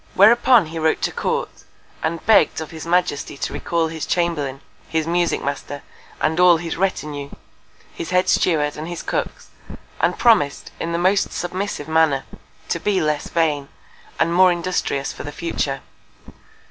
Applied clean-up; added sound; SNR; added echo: none; none; none; none.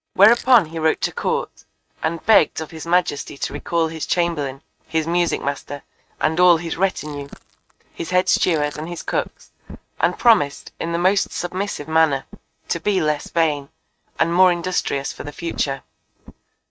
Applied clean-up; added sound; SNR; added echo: neural mask model RNNoise.